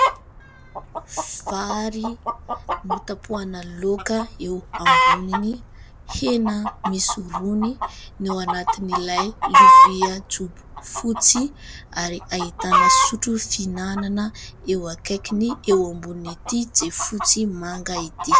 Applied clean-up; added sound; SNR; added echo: none; Chicken, rooster; -3 dB; none.